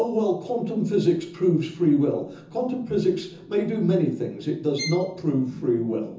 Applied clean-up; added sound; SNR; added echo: none; Bowed string instrument; 14 dB; reverberation time 0.6 s.